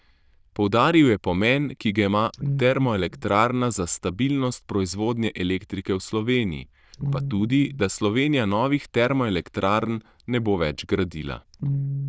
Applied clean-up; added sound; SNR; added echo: neural diffusion model UNIVERSE++.